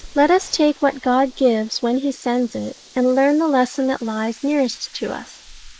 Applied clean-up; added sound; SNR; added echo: neural mask model Resemble Enhance denoiser.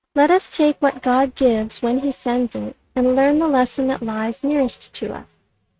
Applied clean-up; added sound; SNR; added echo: neural mask model RNNoise.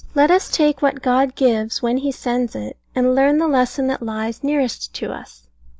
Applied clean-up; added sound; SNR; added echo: none; none; none; none.